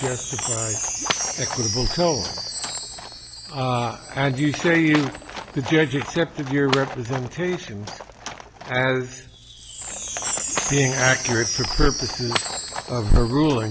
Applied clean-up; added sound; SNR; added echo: none; Wind chime + Livestock, farm animals, working animals; 6 dB; none.